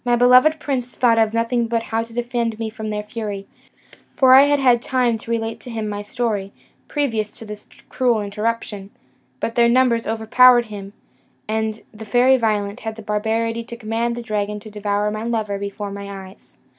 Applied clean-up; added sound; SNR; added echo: none; none; none; none.